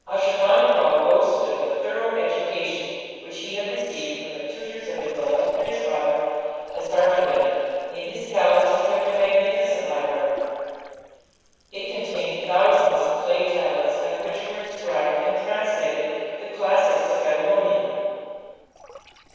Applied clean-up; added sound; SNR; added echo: neural separator model SepFormer DNS4.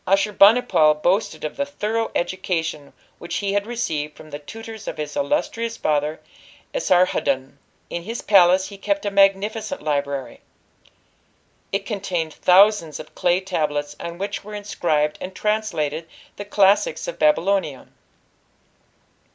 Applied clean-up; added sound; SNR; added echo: none; none; none; none.